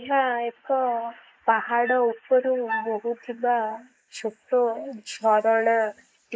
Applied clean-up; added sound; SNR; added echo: neural mask model Resemble Enhance denoiser.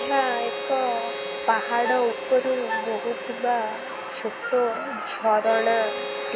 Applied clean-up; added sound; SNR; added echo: none; Wind instrument, woodwind instrument + Harmonica; 7 dB; none.